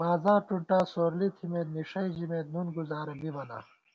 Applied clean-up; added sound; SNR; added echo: none; none; none; none.